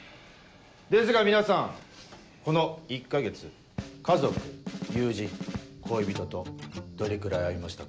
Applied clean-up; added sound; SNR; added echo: none; none; none; none.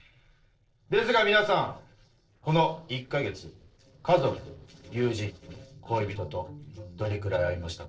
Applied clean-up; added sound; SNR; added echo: neural separator model SepFormer DNS4.